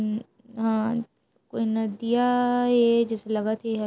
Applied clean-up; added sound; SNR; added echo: none; none; none; none.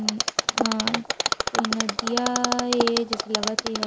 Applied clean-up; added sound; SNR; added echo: none; Mechanisms; -2 dB; none.